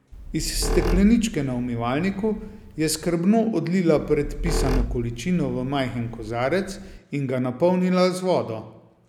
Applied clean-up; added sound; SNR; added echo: none; Squeak; 6 dB; none.